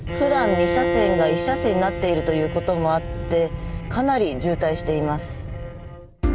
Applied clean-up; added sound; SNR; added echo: none; Bowed string instrument; 5 dB; none.